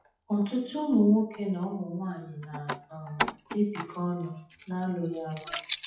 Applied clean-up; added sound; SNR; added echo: classical method WPE with log-MMSE.